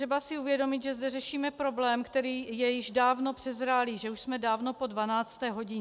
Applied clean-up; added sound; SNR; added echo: none; none; none; none.